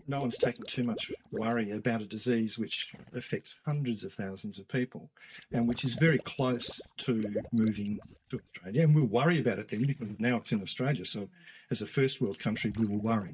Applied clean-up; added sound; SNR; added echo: neural mask model DeepFilterNet 3.